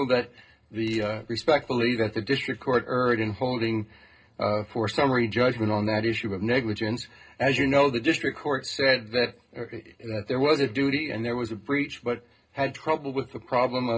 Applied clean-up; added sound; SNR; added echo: neural separator model SepFormer DNS4.